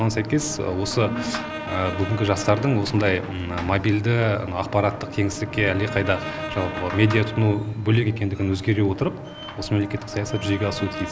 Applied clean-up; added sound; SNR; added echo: none; Brass instrument; 13 dB; none.